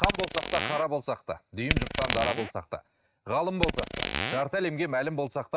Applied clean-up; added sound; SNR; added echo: neural mask model RNNoise.